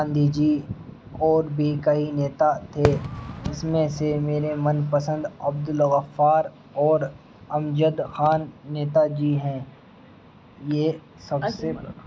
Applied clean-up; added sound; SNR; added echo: none; Fireworks; 9 dB; none.